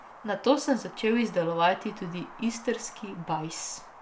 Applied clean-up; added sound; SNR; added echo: none; Wind; 18 dB; none.